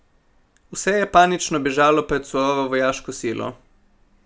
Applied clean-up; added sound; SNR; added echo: none; none; none; none.